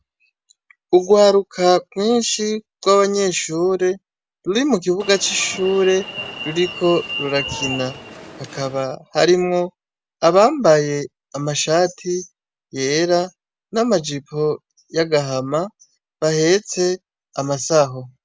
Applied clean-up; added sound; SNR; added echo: none; Alarm; 11 dB; none.